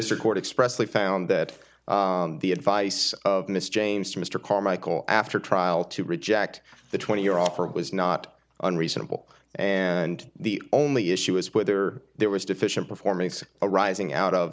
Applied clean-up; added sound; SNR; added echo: none; none; none; none.